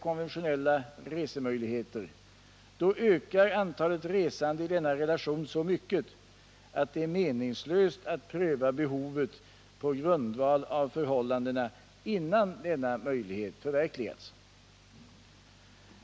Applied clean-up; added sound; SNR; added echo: none; none; none; none.